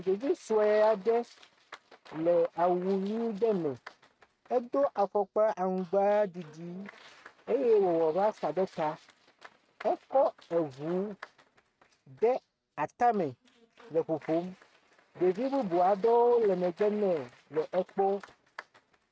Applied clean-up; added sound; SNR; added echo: neural mask model RNNoise.